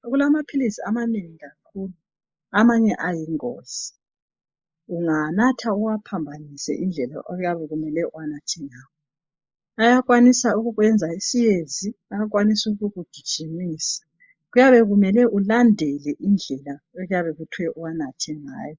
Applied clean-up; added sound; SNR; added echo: neural mask model Resemble Enhance denoiser.